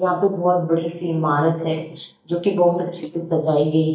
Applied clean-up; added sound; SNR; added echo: neural mask model DeepFilterNet 3.